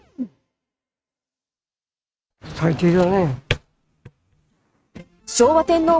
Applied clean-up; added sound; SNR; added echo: neural mask model RNNoise.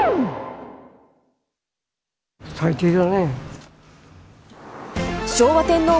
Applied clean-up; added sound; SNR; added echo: none; none; none; none.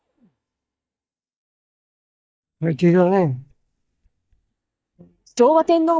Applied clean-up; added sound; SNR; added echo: neural mask model DeepFilterNet 3.